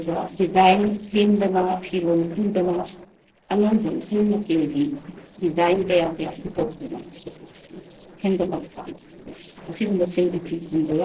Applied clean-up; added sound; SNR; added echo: neural separator model SepFormer DNS4.